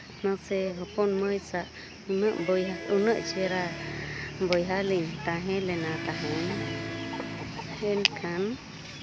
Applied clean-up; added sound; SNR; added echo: none; Bowed string instrument; 13 dB; none.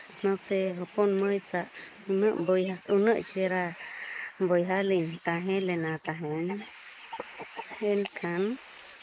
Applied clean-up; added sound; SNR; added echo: neural mask model Resemble Enhance denoiser.